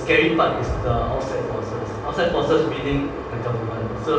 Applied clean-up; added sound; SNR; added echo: none; none; none; reverberation time 1.2 s.